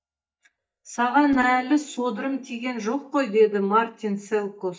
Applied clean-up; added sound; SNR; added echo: neural mask model DeepFilterNet 3.